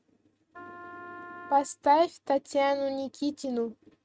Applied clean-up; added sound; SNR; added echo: neural mask model RNNoise.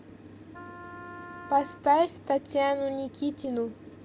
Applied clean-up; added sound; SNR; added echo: none; Wind instrument, woodwind instrument; 16 dB; none.